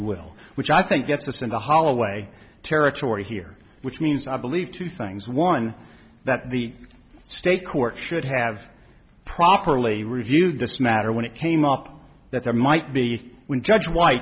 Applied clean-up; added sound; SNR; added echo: none; none; none; none.